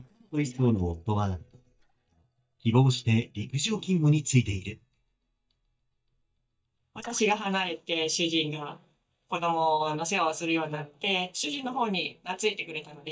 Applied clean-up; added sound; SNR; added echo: neural mask model DeepFilterNet 3.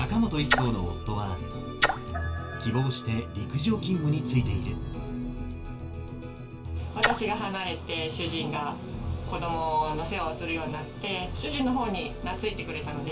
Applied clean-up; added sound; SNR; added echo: none; Splash, splatter; 2 dB; reverberation time 0.2 s.